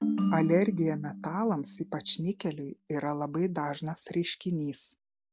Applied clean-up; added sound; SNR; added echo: none; Ringtone; 3 dB; none.